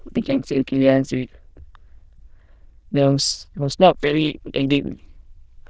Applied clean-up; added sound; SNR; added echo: neural diffusion model UNIVERSE++.